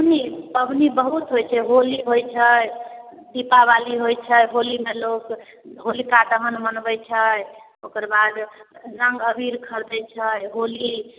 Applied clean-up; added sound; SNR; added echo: none; none; none; none.